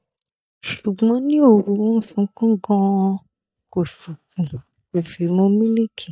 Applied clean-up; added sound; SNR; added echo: neural mask model DeepFilterNet 3.